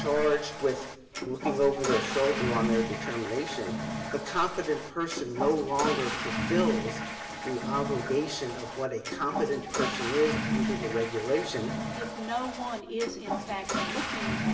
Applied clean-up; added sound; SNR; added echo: none; Toilet flush / Water; 2 dB; reverberation time 0.8 s.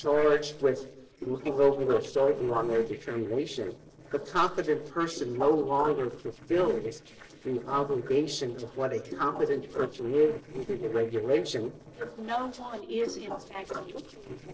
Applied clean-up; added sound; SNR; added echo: neural separator model SepFormer DNS4.